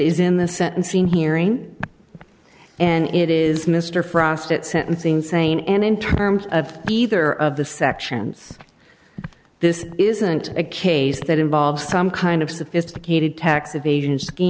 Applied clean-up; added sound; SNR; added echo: none; Walk, footsteps; 19 dB; none.